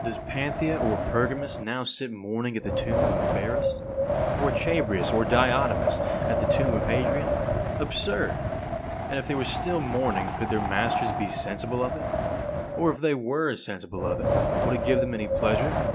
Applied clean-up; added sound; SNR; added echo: none; Wind; -2 dB; none.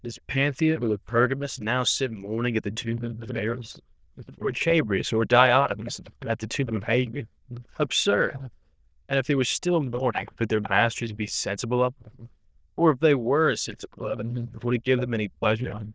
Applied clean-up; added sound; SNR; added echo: neural diffusion model UNIVERSE++.